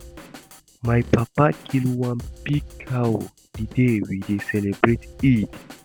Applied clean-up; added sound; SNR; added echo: none; Drum kit; 17 dB; none.